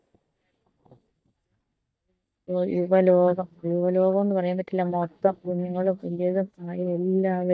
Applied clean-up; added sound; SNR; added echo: neural mask model DeepFilterNet 3.